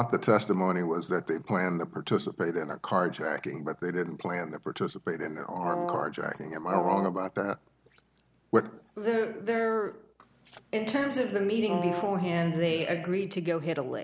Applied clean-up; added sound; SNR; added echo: none; Brass instrument; 5 dB; none.